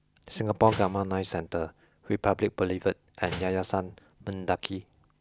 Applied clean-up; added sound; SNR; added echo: none; Slam; 13 dB; none.